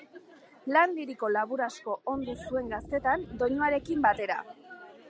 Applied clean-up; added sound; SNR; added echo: none; Wind instrument, woodwind instrument; 17 dB; none.